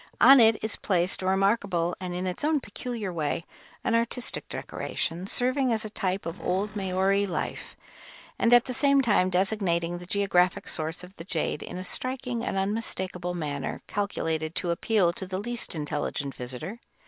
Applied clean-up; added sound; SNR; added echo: none; Cupboard open or close; 19 dB; none.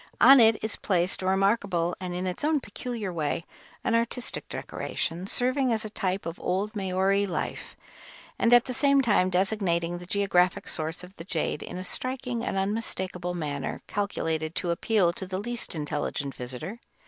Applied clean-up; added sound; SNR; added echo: none; none; none; none.